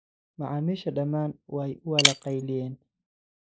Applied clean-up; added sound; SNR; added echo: neural mask model Resemble Enhance denoiser.